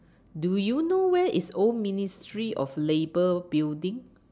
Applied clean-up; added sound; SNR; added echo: none; none; none; none.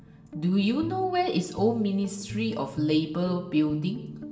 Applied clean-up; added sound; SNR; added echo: none; Guitar; 13 dB; reverberation time 0.7 s.